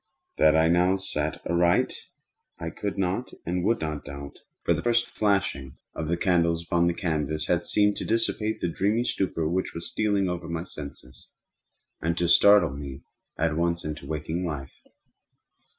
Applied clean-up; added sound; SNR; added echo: none; none; none; none.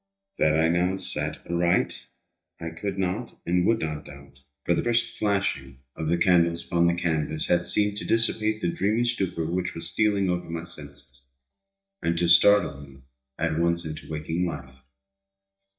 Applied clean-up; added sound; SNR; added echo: neural mask model DeepFilterNet 3.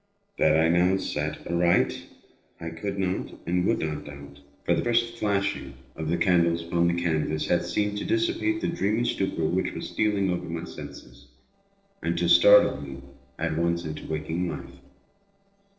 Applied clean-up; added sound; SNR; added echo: neural separator model SepFormer DNS4.